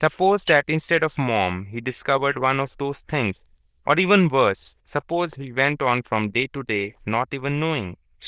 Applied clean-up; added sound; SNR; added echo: neural diffusion model UNIVERSE++.